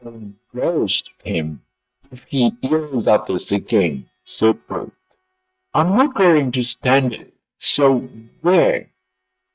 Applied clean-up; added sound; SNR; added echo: neural mask model DeepFilterNet 3.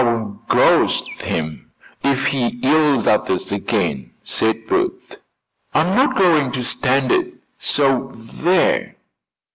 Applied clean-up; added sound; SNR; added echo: none; none; none; none.